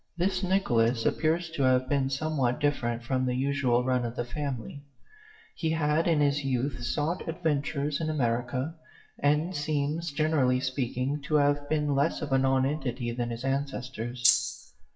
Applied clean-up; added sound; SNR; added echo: classical method WPE with log-MMSE.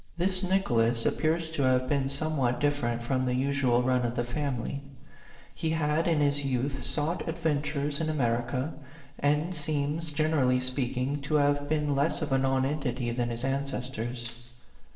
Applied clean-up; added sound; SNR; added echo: neural separator model SepFormer DNS4.